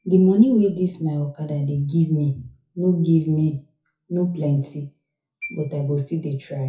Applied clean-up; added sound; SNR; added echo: classical method WPE with log-MMSE.